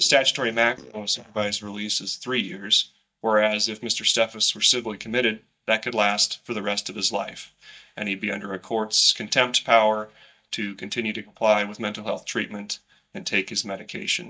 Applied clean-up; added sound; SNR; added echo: neural mask model DeepFilterNet 3.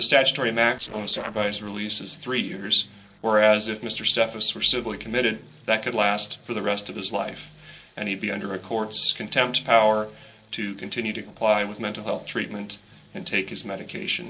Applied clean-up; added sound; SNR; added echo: neural separator model SepFormer DNS4.